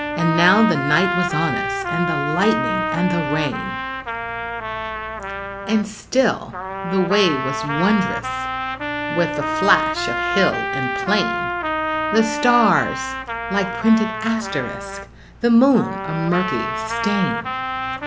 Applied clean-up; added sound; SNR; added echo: none; Trumpet; 3 dB; none.